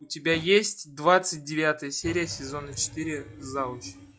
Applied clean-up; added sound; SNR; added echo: classical method log-MMSE.